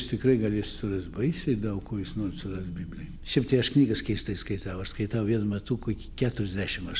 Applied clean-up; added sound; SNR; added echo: none; Purr; 15 dB; none.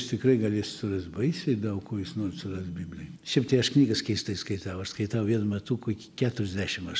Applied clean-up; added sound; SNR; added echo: none; none; none; none.